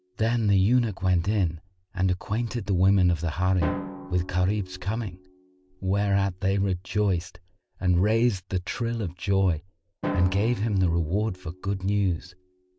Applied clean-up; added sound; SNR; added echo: none; Drum; 16 dB; none.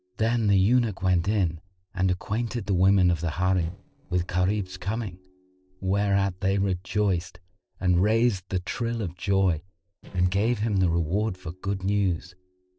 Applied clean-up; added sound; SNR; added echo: neural separator model SepFormer DNS4.